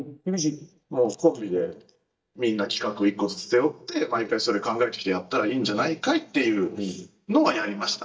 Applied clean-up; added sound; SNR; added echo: neural mask model DeepFilterNet 3.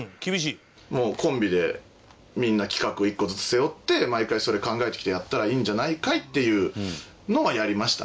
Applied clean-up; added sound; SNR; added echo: none; none; none; none.